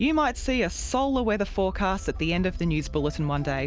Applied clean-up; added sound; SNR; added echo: none; none; none; none.